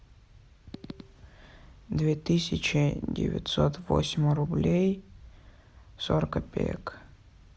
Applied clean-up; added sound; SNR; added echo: none; none; none; none.